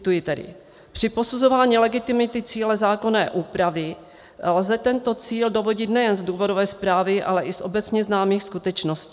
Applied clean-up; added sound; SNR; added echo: none; none; none; none.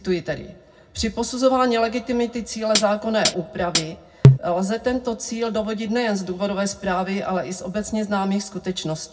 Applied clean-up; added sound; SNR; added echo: none; Hi-hat; -4 dB; reverberation time 0.4 s.